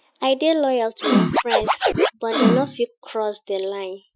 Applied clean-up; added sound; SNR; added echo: classical method Wiener filter.